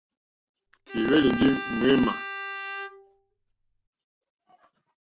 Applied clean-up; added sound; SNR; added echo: none; Bowed string instrument; 9 dB; none.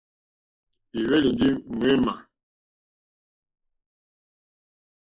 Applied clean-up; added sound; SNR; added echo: neural mask model Resemble Enhance denoiser.